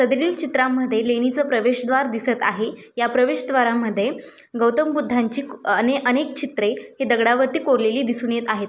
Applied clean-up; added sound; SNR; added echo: none; none; none; none.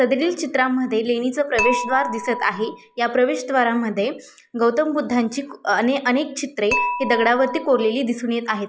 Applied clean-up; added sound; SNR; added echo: classical method log-MMSE.